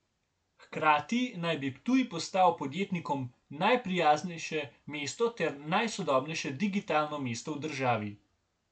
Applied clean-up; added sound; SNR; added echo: none; none; none; none.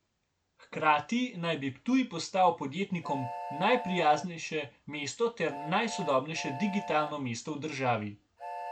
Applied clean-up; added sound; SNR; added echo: none; Train; 13 dB; none.